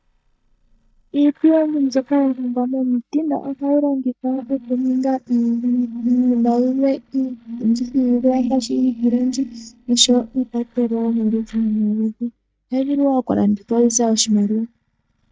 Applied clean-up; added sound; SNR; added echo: neural mask model DeepFilterNet 3.